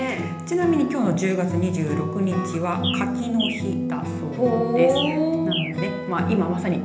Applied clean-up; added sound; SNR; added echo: none; Bird; 13 dB; reverberation time 1.0 s.